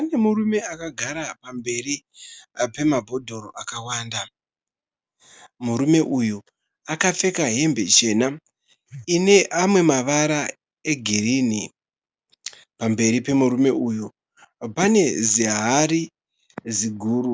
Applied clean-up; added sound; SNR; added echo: none; none; none; none.